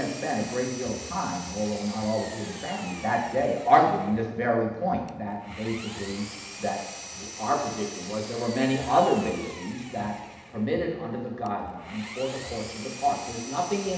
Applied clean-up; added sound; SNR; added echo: none; Engine; 14 dB; reverberation time 0.8 s.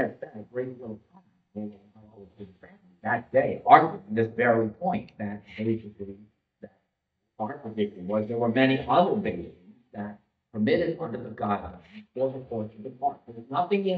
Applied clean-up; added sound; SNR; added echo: neural mask model DeepFilterNet 3.